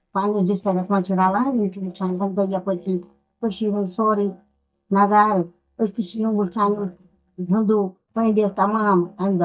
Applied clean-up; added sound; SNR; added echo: neural mask model DeepFilterNet 3.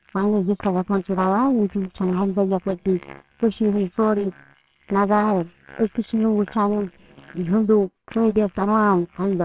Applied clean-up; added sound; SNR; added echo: neural separator model SepFormer WHAMR!.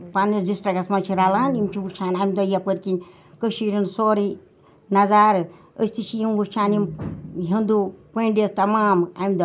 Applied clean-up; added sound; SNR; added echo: none; none; none; none.